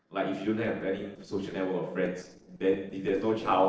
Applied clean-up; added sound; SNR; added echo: neural separator model SepFormer DNS4.